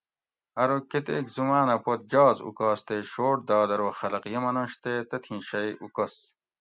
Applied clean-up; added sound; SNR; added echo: none; none; none; none.